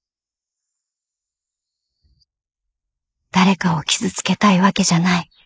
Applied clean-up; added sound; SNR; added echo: neural mask model Resemble Enhance denoiser.